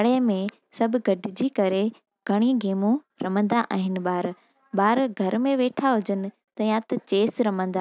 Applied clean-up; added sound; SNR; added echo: none; none; none; none.